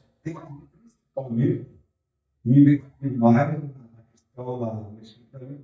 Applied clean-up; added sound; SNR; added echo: neural mask model DeepFilterNet 3.